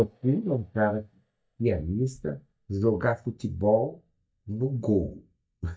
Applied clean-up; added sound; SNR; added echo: neural mask model DeepFilterNet 3.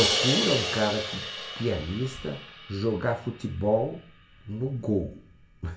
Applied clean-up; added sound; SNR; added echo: none; Crash cymbal; 4 dB; reverberation time 0.4 s.